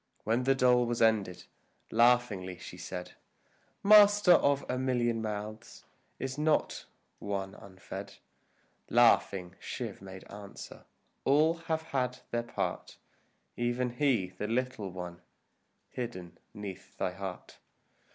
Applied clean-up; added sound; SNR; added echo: none; none; none; none.